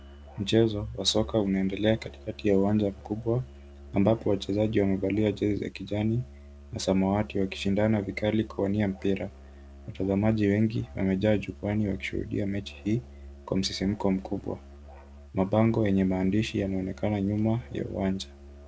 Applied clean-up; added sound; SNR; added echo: none; Musical instrument; 19 dB; none.